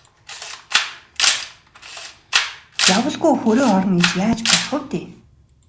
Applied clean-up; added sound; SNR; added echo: none; Camera; 2 dB; none.